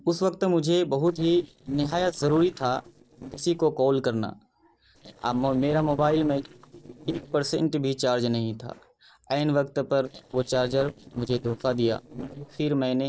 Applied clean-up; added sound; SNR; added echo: neural separator model SepFormer DNS4.